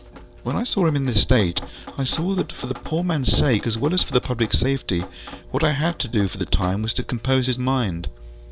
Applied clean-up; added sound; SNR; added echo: none; Drip; 17 dB; none.